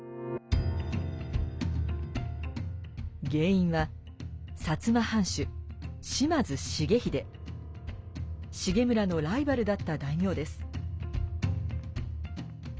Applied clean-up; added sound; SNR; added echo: none; none; none; none.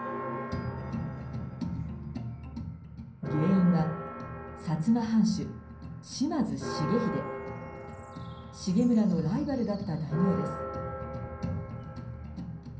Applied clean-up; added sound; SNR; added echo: none; Church bell; 10 dB; reverberation time 0.6 s.